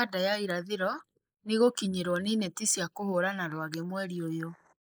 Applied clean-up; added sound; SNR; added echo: neural mask model Resemble Enhance denoiser.